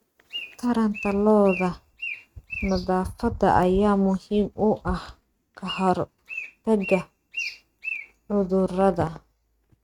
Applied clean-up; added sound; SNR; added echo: neural mask model RNNoise.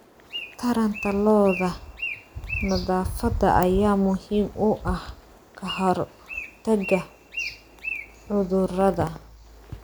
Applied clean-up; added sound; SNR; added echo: none; Bird; 14 dB; none.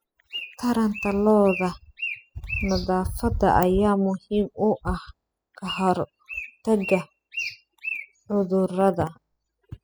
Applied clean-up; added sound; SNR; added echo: classical method spectral subtraction.